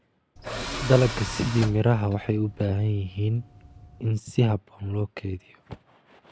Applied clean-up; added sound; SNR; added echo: none; Tools; 11 dB; none.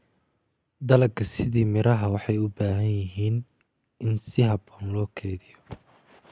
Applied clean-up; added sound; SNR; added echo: none; none; none; none.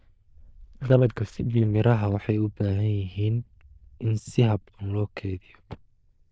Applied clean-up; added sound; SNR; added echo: neural diffusion model UNIVERSE++.